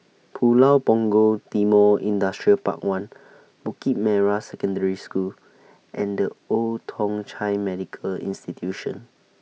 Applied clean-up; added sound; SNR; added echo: none; none; none; none.